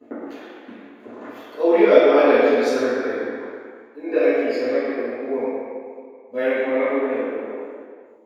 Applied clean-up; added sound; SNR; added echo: none; none; none; reverberation time 1.9 s.